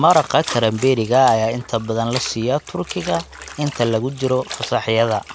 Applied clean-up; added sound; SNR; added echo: none; Trickle, dribble / Splash, splatter; 15 dB; none.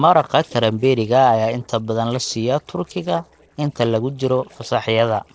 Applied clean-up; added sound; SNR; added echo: neural separator model SepFormer DNS4.